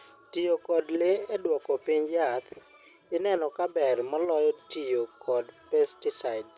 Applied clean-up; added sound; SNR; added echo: none; none; none; none.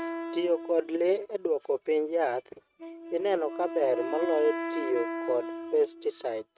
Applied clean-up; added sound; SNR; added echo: neural mask model RNNoise.